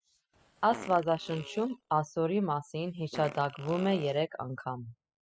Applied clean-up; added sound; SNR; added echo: classical method spectral subtraction.